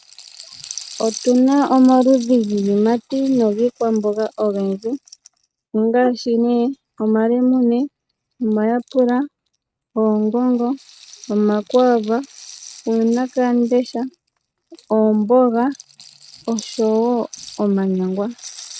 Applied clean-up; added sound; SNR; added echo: neural mask model RNNoise.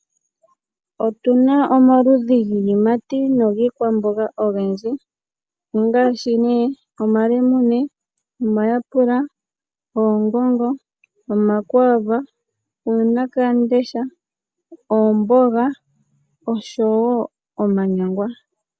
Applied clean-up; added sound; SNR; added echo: none; none; none; none.